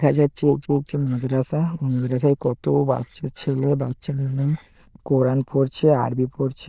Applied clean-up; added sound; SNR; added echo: neural diffusion model UNIVERSE++.